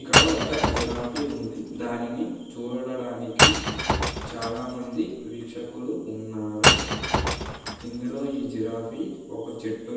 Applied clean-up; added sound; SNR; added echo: none; Shatter / Crushing; -4 dB; reverberation time 1.1 s.